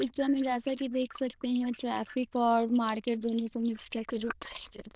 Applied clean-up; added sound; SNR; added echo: neural diffusion model UNIVERSE++.